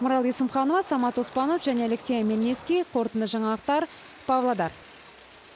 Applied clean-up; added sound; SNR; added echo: none; none; none; none.